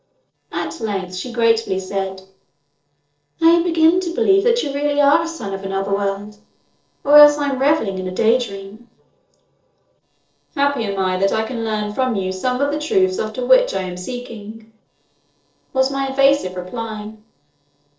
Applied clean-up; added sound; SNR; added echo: neural separator model SepFormer DNS4.